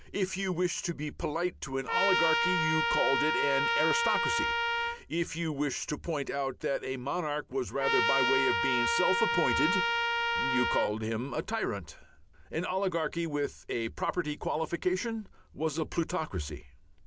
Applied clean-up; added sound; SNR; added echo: none; Trumpet; -2 dB; none.